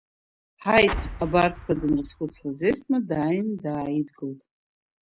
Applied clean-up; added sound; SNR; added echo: none; Explosion; 10 dB; none.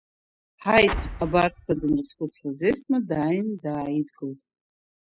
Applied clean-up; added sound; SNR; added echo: classical method spectral subtraction.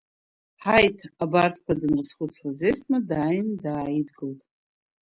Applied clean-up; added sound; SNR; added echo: none; none; none; none.